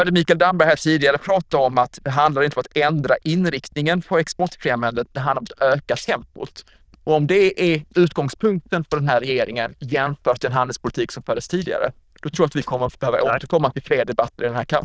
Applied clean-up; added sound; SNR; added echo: neural diffusion model UNIVERSE++.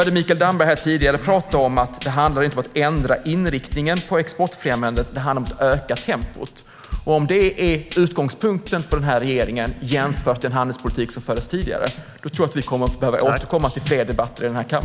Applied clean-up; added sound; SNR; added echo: none; Drum / Drum kit; 12 dB; none.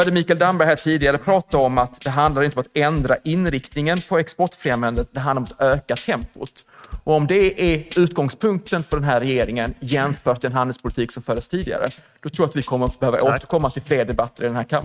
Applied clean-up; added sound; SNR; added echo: neural mask model RNNoise.